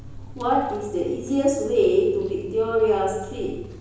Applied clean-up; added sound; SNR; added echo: none; Insect; 20 dB; reverberation time 1.0 s.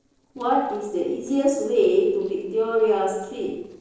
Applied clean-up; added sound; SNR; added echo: neural separator model SepFormer DNS4.